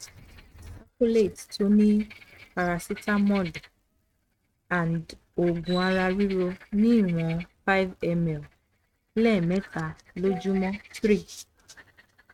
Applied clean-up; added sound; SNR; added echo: neural mask model RNNoise.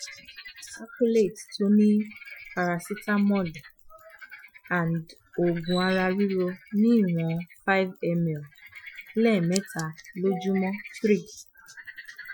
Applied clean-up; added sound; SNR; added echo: classical method Wiener filter.